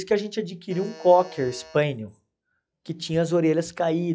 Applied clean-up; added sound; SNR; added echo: classical method log-MMSE.